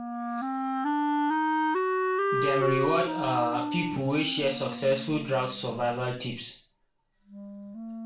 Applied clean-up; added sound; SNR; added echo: none; Wind instrument, woodwind instrument; 0 dB; reverberation time 0.3 s.